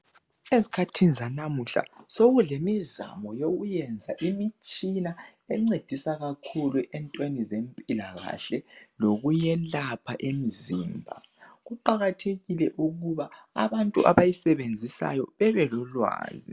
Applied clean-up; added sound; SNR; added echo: none; none; none; none.